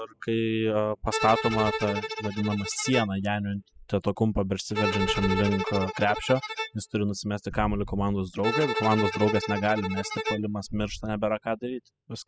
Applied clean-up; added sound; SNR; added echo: classical method spectral subtraction.